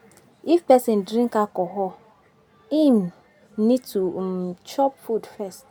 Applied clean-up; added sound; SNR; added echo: none; none; none; none.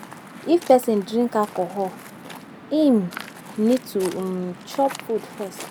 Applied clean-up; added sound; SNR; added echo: none; Waves, surf; 16 dB; none.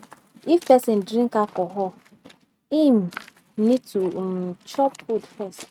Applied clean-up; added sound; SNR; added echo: neural mask model RNNoise.